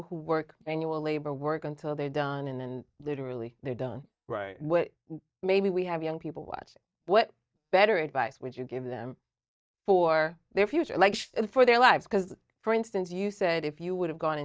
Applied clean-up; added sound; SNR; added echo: neural mask model DeepFilterNet 3.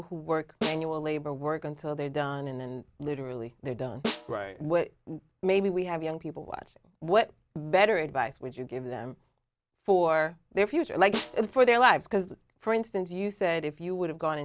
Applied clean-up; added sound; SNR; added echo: none; Snare drum; 9 dB; none.